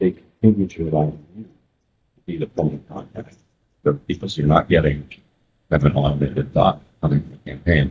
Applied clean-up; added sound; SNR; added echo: neural mask model DeepFilterNet 3.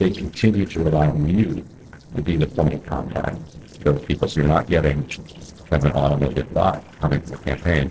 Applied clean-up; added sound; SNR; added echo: neural separator model SepFormer DNS4.